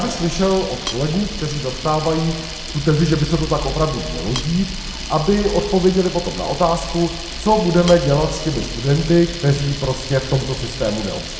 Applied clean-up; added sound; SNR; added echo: none; Camera; 9 dB; reverberation time 1.4 s.